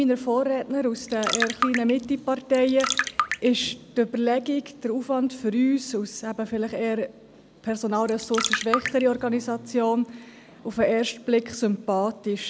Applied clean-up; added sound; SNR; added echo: none; Trickle, dribble; 5 dB; none.